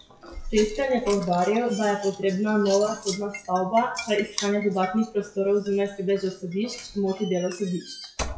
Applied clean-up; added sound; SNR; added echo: classical method WPE with log-MMSE.